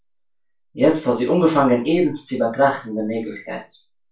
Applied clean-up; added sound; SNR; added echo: none; none; none; reverberation time 0.3 s.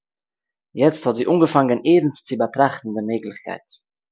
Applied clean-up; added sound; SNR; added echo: none; none; none; none.